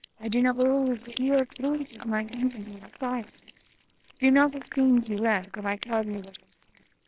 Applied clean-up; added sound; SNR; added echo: neural separator model SepFormer WHAMR!.